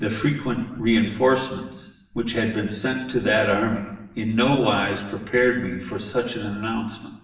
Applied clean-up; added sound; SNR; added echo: none; none; none; reverberation time 0.9 s.